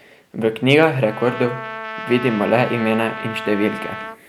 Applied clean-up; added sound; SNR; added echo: none; Trumpet; 11 dB; none.